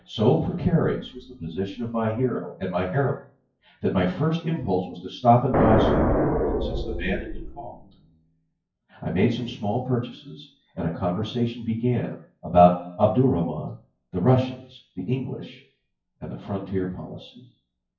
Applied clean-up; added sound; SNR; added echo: classical method WPE with log-MMSE.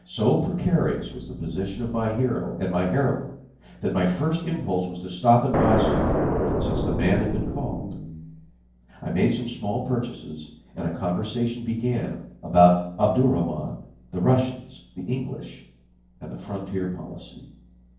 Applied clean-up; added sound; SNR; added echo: neural separator model SepFormer DNS4.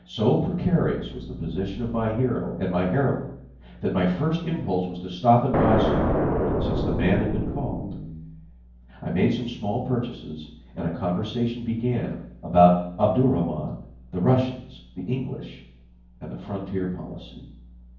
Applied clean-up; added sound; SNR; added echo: none; Explosion; -1 dB; reverberation time 0.9 s.